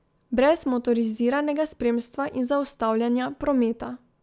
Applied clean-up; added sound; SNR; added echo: none; none; none; none.